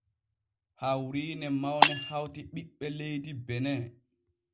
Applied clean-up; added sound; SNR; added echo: none; Shatter; -3 dB; none.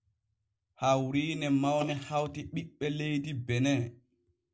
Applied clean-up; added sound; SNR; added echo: neural mask model Resemble Enhance denoiser.